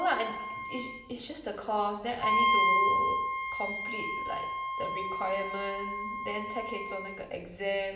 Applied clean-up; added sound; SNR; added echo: none; Wind instrument, woodwind instrument; -3 dB; reverberation time 0.8 s.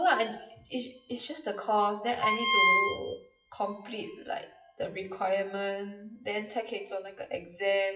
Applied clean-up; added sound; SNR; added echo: classical method WPE with log-MMSE.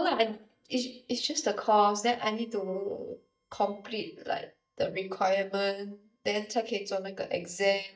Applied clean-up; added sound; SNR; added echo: neural mask model DeepFilterNet 3.